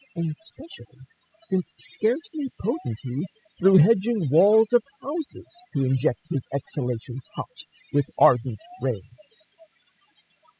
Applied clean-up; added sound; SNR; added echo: classical method spectral subtraction.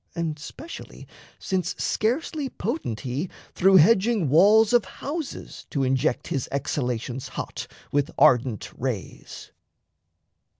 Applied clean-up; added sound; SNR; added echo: none; none; none; none.